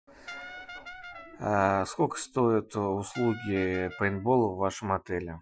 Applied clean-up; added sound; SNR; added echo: classical method Wiener filter.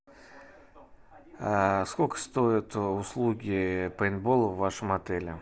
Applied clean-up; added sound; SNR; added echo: none; none; none; none.